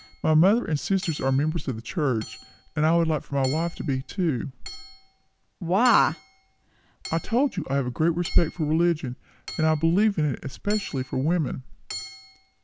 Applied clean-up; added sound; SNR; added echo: none; Hammer / Chink, clink; 19 dB; none.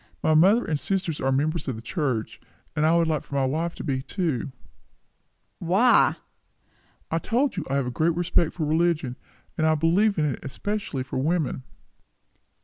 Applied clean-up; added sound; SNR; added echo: none; none; none; none.